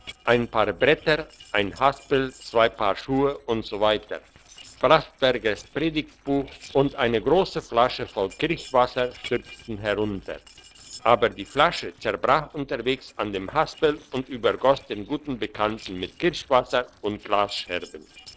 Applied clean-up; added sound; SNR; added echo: neural separator model SepFormer DNS4.